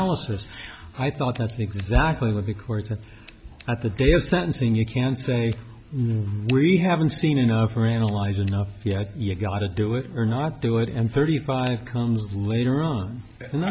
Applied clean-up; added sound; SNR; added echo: none; Scissors; 18 dB; none.